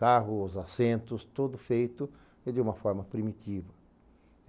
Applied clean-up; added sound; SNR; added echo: none; none; none; none.